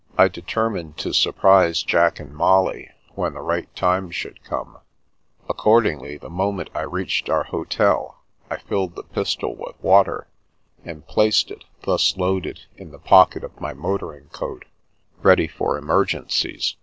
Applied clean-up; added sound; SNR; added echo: none; none; none; none.